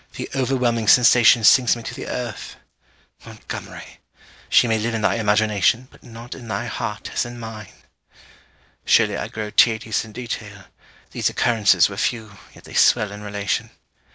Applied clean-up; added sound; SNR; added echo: none; none; none; none.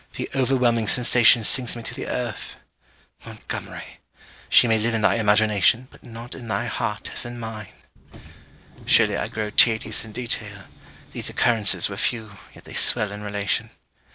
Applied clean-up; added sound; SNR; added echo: none; Subway, metro, underground; 20 dB; none.